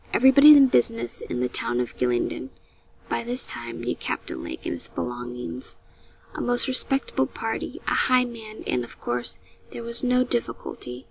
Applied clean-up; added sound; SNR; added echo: none; none; none; none.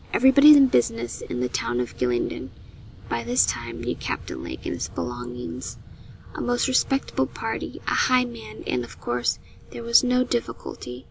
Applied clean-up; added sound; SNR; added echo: none; Fixed-wing aircraft, airplane; 18 dB; none.